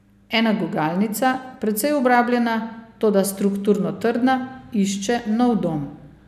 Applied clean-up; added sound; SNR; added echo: none; none; none; none.